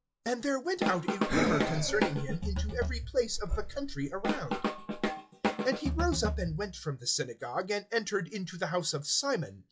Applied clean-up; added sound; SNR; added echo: classical method log-MMSE.